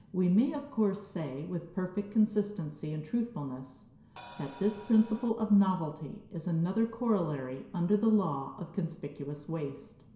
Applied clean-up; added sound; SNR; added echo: none; Crash cymbal; 17 dB; reverberation time 0.7 s.